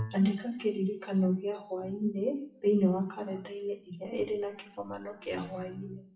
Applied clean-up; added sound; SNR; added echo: classical method WPE with log-MMSE.